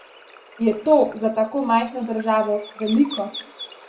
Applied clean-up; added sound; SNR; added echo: none; Water / Bird; 17 dB; reverberation time 0.4 s.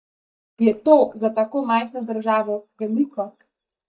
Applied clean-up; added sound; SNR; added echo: neural mask model DeepFilterNet 3.